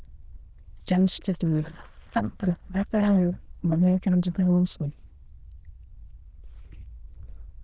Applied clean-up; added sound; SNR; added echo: neural diffusion model UNIVERSE++.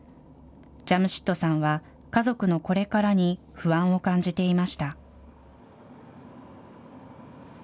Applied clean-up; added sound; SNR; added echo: none; none; none; none.